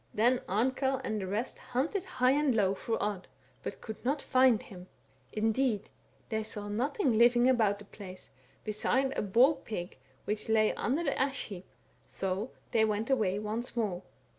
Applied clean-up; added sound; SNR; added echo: none; none; none; none.